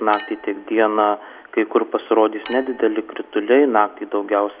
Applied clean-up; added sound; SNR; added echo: none; Chink, clink; 18 dB; none.